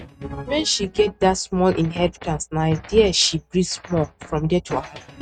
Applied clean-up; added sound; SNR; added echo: neural mask model RNNoise.